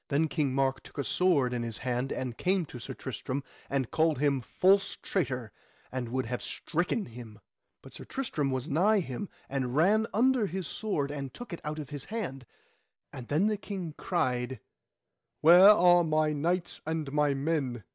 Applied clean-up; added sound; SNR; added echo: none; none; none; none.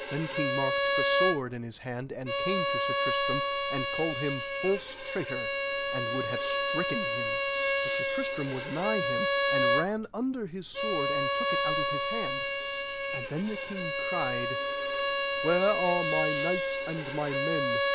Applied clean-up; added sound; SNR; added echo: none; Bowed string instrument; -4 dB; none.